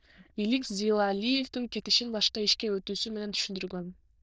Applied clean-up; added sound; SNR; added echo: neural diffusion model UNIVERSE++.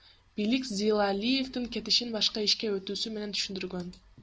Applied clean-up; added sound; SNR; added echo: none; none; none; none.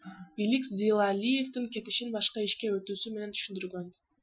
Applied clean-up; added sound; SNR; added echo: classical method Wiener filter.